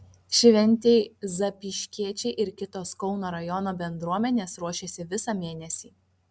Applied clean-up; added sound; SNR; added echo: none; none; none; none.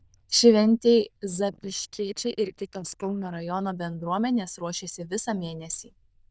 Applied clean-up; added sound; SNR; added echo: neural diffusion model UNIVERSE++.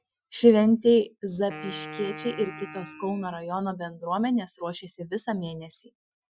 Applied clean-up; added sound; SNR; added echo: classical method Wiener filter.